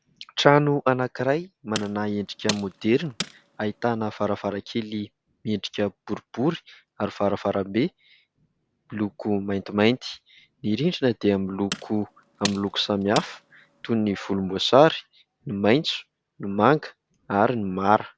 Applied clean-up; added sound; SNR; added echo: none; Tools; 11 dB; none.